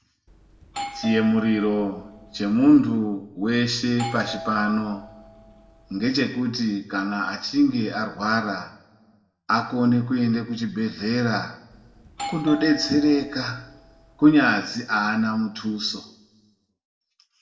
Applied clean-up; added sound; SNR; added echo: none; Doorbell; 15 dB; reverberation time 0.8 s.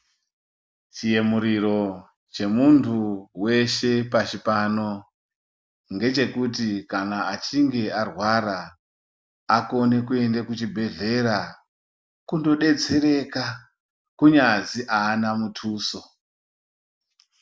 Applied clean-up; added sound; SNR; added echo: none; none; none; none.